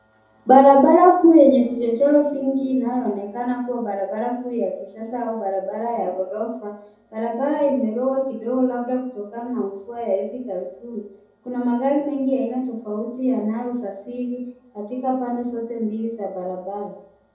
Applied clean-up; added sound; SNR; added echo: none; none; none; reverberation time 2.6 s.